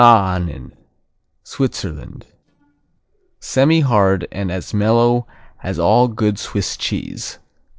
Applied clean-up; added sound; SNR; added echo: neural separator model SepFormer DNS4.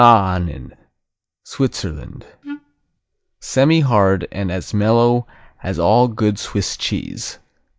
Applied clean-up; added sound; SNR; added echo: neural mask model DeepFilterNet 3.